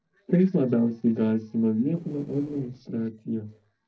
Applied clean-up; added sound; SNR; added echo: neural separator model SepFormer DNS4.